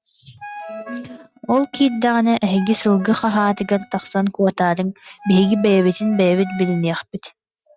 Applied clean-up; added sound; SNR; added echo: neural mask model RNNoise.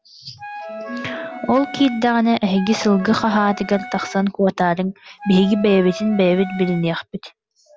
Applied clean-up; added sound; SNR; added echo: none; Wind instrument, woodwind instrument; 14 dB; none.